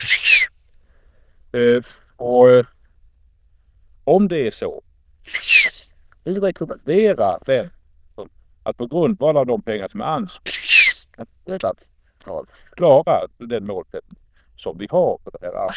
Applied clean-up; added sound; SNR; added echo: neural diffusion model UNIVERSE++.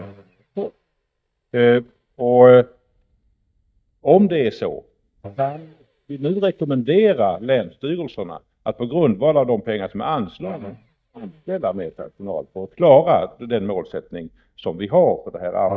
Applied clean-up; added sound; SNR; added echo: neural mask model DeepFilterNet 3.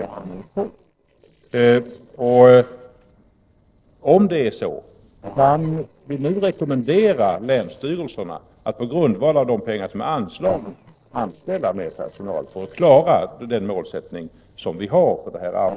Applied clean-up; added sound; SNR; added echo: neural separator model SepFormer DNS4.